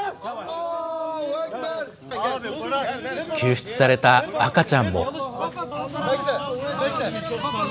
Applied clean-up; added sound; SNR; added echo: none; none; none; none.